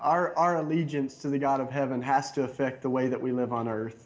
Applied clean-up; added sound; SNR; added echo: none; none; none; reverberation time 0.7 s.